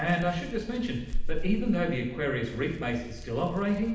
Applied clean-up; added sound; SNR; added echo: none; Hands; 4 dB; reverberation time 0.8 s.